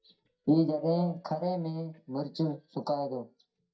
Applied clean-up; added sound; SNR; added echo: neural mask model DeepFilterNet 3.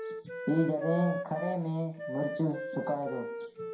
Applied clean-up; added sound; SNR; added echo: none; Wind instrument, woodwind instrument; 6 dB; reverberation time 0.5 s.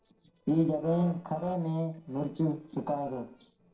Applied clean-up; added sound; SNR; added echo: neural separator model SepFormer DNS4.